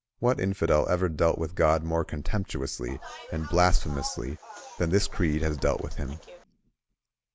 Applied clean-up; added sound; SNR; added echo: none; Bus; 19 dB; none.